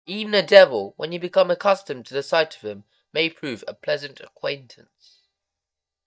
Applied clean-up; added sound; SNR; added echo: neural mask model DeepFilterNet 3.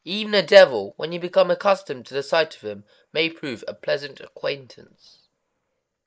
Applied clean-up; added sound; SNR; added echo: neural mask model Resemble Enhance denoiser.